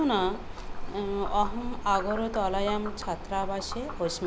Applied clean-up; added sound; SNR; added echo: none; Frog; 5 dB; none.